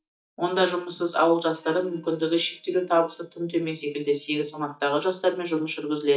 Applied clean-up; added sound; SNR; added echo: neural mask model DeepFilterNet 3.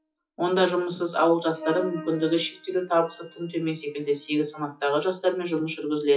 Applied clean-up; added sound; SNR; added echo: classical method WPE with log-MMSE.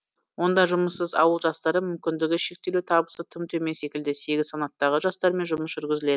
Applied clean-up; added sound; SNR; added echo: none; none; none; none.